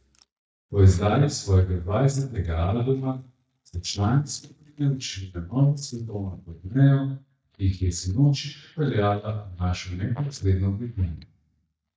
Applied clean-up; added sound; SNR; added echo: neural mask model DeepFilterNet 3.